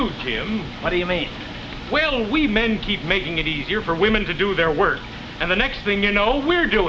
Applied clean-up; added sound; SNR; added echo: none; none; none; none.